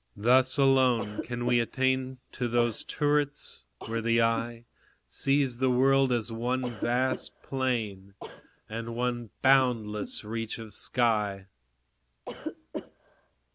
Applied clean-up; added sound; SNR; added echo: none; Cough; 14 dB; none.